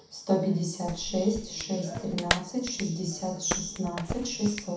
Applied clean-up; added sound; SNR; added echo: none; Clapping; 7 dB; reverberation time 0.7 s.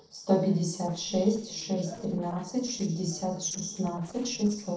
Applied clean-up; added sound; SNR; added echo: neural separator model SepFormer DNS4.